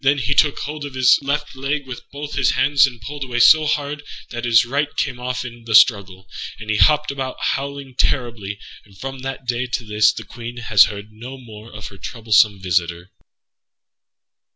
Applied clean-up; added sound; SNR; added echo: none; none; none; none.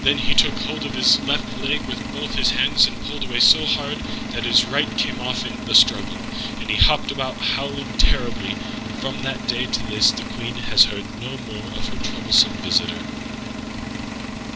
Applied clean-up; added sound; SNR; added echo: none; Engine; 7 dB; none.